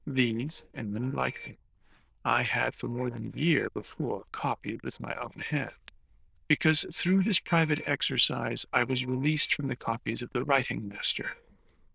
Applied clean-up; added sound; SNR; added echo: neural diffusion model UNIVERSE++.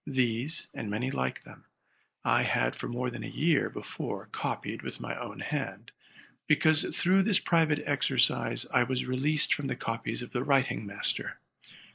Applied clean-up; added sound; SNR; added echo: neural mask model Resemble Enhance denoiser.